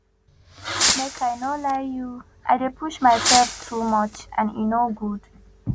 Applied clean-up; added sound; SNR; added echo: none; Fireworks; -1 dB; none.